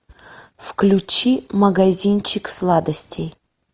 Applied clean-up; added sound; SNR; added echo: none; none; none; none.